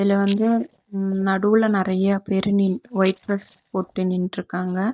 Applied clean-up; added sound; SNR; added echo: neural mask model DeepFilterNet 3.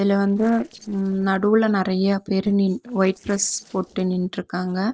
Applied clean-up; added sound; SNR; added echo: neural separator model SepFormer DNS4.